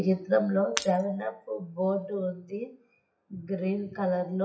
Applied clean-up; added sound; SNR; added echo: classical method WPE with log-MMSE.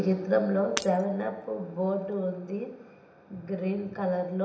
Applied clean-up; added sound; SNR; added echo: none; Shatter; 13 dB; reverberation time 0.8 s.